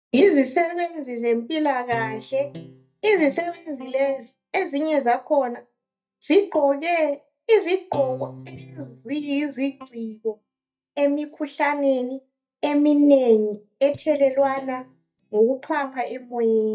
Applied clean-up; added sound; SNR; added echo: neural mask model DeepFilterNet 3.